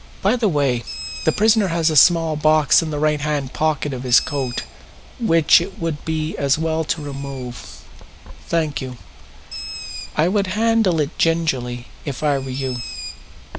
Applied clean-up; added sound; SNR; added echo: none; Bird; 14 dB; none.